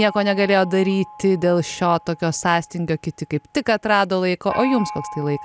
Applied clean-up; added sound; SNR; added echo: none; Gong; 16 dB; none.